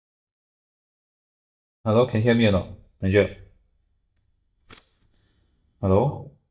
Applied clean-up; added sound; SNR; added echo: neural mask model DeepFilterNet 3.